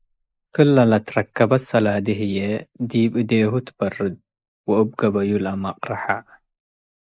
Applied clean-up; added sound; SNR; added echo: neural mask model Resemble Enhance denoiser.